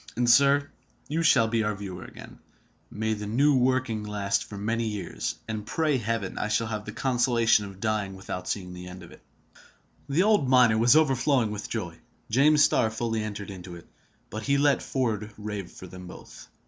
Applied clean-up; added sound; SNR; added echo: none; none; none; none.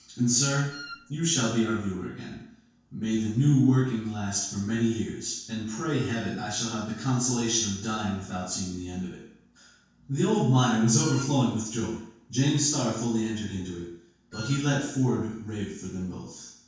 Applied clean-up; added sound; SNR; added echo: none; Wind instrument, woodwind instrument; 16 dB; reverberation time 0.6 s.